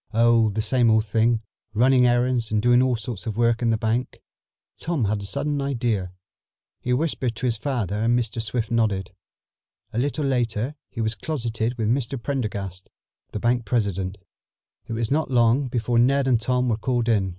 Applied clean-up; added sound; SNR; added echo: none; none; none; none.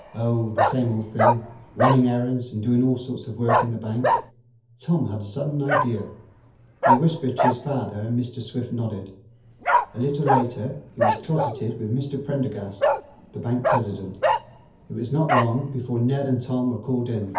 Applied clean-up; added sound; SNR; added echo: none; Bark; 1 dB; reverberation time 0.5 s.